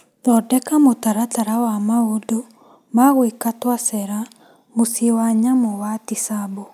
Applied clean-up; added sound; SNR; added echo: none; none; none; none.